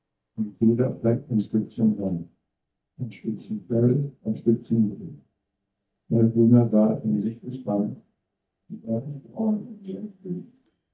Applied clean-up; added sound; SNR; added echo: neural mask model DeepFilterNet 3.